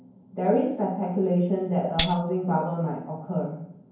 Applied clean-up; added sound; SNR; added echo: none; Tambourine; 3 dB; reverberation time 0.9 s.